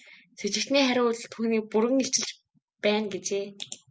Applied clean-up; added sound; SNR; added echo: none; none; none; none.